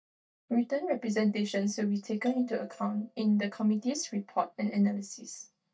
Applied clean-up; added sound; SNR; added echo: neural mask model DeepFilterNet 3.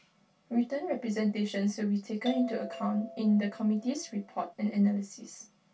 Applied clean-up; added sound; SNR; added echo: none; Doorbell; 14 dB; reverberation time 0.2 s.